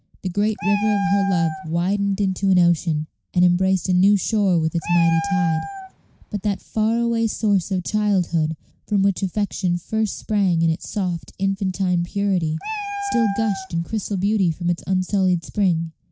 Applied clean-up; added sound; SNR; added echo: none; Meow; 11 dB; none.